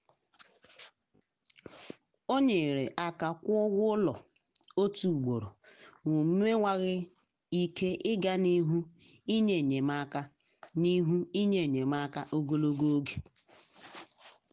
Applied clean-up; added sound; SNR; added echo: none; none; none; none.